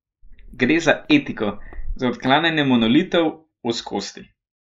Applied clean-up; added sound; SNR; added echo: neural mask model Resemble Enhance denoiser.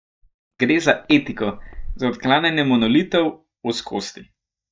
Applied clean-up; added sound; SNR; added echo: neural mask model DeepFilterNet 3.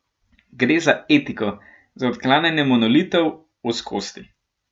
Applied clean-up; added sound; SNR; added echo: none; none; none; none.